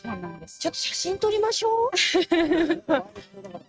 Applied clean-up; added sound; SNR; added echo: neural mask model RNNoise.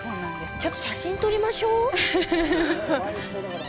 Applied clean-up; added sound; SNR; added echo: none; Keys jangling; 17 dB; none.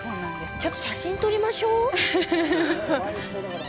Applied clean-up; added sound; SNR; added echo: none; none; none; none.